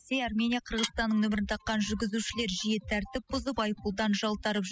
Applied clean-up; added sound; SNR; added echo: classical method spectral subtraction.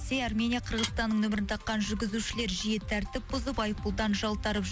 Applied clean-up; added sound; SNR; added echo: none; Dishes, pots, and pans / Glass; 16 dB; none.